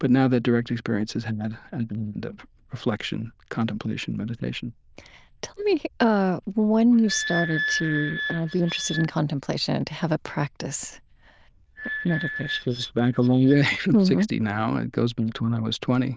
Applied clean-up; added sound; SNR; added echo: neural diffusion model UNIVERSE++.